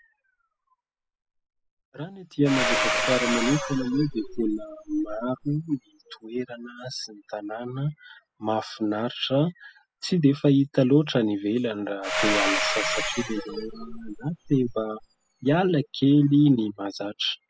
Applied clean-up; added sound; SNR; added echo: classical method spectral subtraction.